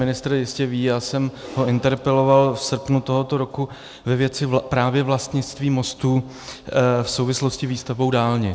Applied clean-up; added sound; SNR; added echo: none; none; none; none.